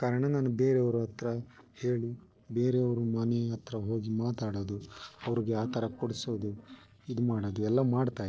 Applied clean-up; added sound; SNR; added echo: neural separator model SepFormer DNS4.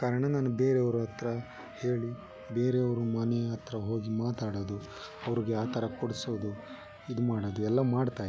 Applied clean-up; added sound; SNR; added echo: none; Wind instrument, woodwind instrument + Wind instrument, woodwind instrument; 20 dB; none.